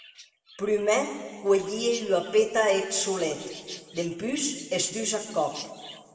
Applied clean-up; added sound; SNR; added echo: none; Chirp, tweet; 20 dB; reverberation time 1.9 s.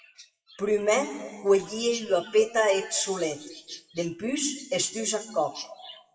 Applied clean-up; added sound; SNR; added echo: classical method WPE with log-MMSE.